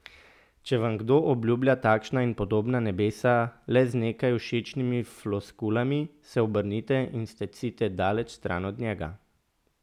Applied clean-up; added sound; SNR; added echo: none; none; none; none.